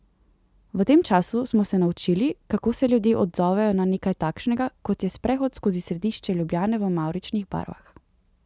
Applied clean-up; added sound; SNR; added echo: none; none; none; none.